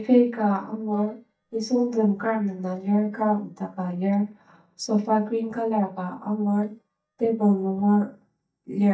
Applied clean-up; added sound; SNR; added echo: neural mask model DeepFilterNet 3.